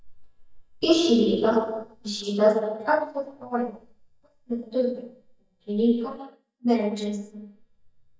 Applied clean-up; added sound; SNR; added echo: neural mask model DeepFilterNet 3.